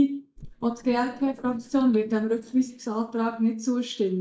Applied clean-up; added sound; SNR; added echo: neural mask model DeepFilterNet 3.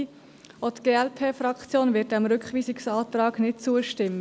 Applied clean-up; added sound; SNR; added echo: none; none; none; none.